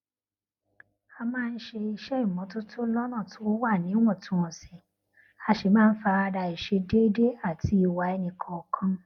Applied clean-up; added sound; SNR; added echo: none; none; none; none.